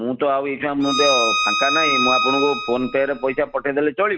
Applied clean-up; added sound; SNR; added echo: none; Bowed string instrument; 1 dB; none.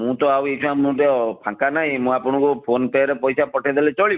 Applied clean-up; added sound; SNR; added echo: none; none; none; none.